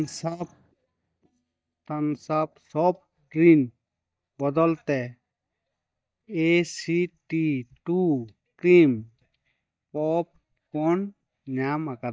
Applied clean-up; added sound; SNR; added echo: neural mask model DeepFilterNet 3.